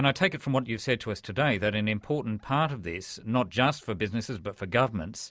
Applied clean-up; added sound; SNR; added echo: none; none; none; none.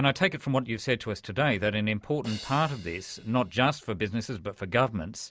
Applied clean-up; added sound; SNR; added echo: none; Crash cymbal; 19 dB; none.